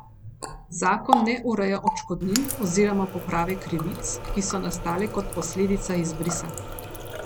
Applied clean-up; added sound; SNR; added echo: none; Water tap, faucet; 5 dB; none.